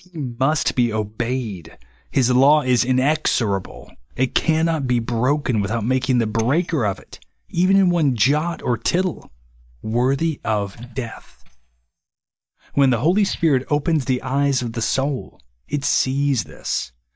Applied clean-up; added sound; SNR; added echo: neural mask model DeepFilterNet 3.